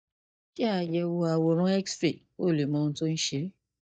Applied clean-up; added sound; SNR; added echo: neural mask model DeepFilterNet 3.